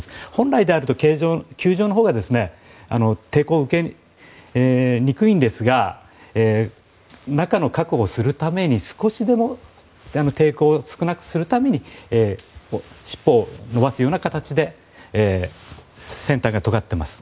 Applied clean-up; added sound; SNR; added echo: none; none; none; none.